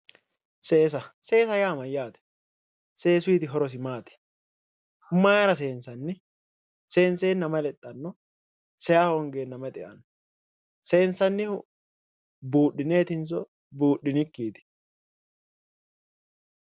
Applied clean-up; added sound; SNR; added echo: none; none; none; none.